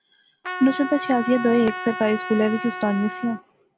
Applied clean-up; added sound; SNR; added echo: none; Trumpet; 10 dB; none.